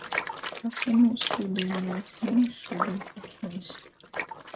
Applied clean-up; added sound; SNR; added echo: neural mask model RNNoise.